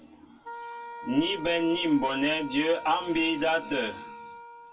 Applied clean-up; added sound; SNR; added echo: none; Wind instrument, woodwind instrument; 13 dB; reverberation time 0.2 s.